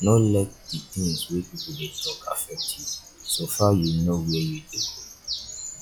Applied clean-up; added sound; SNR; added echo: classical method log-MMSE.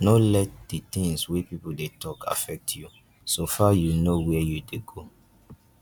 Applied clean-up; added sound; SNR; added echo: none; none; none; none.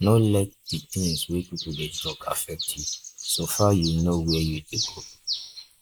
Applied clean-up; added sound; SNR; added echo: neural mask model Resemble Enhance denoiser.